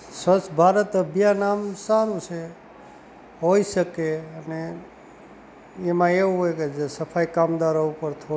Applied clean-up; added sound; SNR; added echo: none; none; none; none.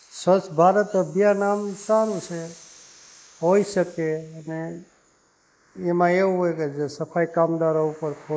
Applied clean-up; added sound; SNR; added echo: neural mask model Resemble Enhance denoiser.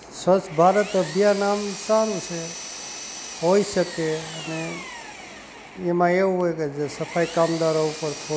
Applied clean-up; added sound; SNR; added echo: none; Power tool; 14 dB; none.